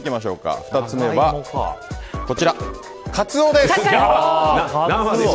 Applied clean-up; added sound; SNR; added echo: none; none; none; none.